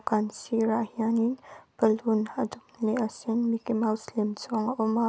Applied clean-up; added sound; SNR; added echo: none; none; none; none.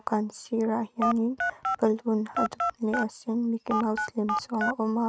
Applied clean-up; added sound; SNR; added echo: neural mask model RNNoise.